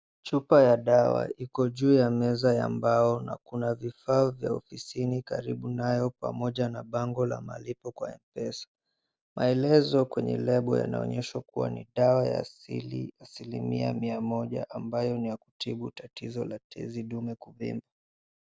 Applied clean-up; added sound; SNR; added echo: none; none; none; none.